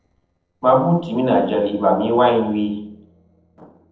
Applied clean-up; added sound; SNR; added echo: neural separator model SepFormer DNS4.